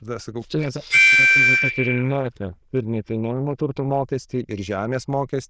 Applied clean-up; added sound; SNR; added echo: neural diffusion model UNIVERSE++.